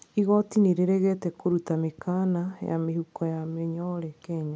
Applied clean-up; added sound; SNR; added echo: none; none; none; none.